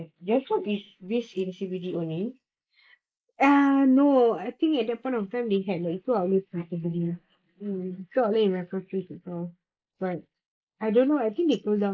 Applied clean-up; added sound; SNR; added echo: neural mask model Resemble Enhance denoiser.